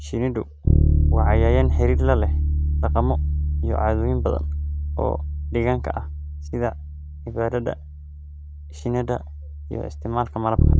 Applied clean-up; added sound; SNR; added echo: none; Bass guitar; -4 dB; none.